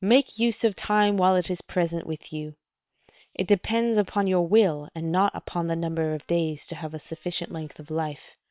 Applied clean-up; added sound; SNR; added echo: neural separator model SepFormer WHAM!.